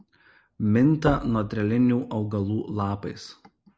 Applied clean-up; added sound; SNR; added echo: none; Knock / Wood / Percussion; 13 dB; none.